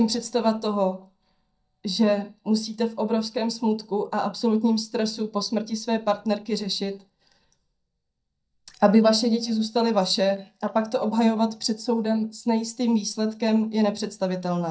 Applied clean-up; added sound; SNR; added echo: neural mask model DeepFilterNet 3.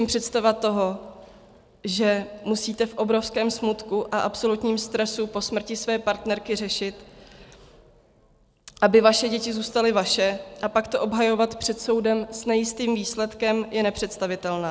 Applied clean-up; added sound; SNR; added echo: none; none; none; none.